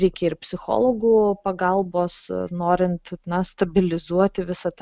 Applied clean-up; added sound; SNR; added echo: none; none; none; none.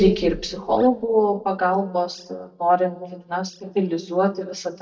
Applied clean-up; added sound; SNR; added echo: neural mask model DeepFilterNet 3.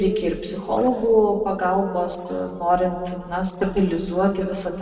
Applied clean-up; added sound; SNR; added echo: neural separator model SepFormer DNS4.